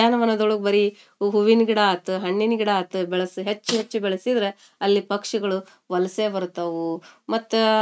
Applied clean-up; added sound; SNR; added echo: neural mask model RNNoise.